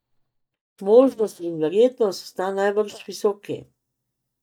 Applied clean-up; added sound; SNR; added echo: neural mask model DeepFilterNet 3.